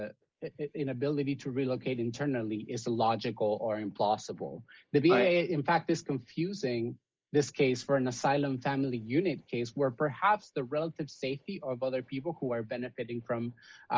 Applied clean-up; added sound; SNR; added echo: neural mask model Resemble Enhance denoiser.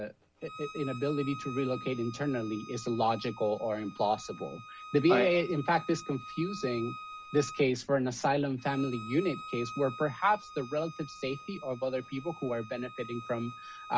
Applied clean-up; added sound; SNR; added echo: none; Bowed string instrument; 15 dB; none.